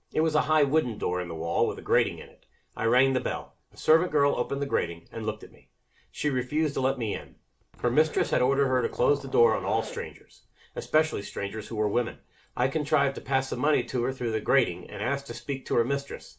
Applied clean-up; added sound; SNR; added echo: none; Zipper (clothing); 15 dB; reverberation time 0.2 s.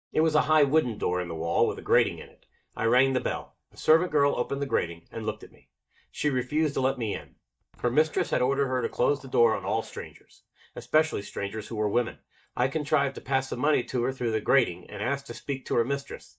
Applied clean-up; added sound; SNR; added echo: neural mask model DeepFilterNet 3.